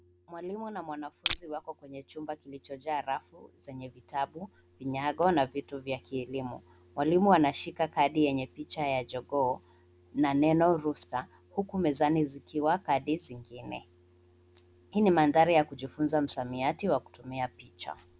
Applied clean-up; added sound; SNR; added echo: none; Crushing; 1 dB; none.